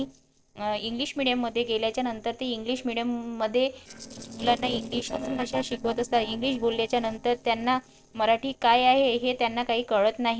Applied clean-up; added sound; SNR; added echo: neural separator model SepFormer DNS4.